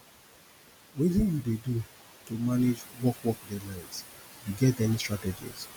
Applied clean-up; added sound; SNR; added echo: none; none; none; none.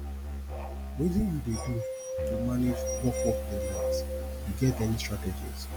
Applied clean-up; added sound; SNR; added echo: none; Musical instrument + Glass; 1 dB; none.